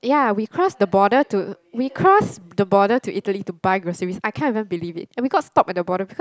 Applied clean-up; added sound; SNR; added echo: none; none; none; none.